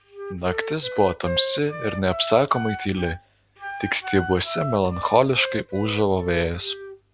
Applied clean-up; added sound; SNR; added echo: none; Wind instrument, woodwind instrument; 10 dB; none.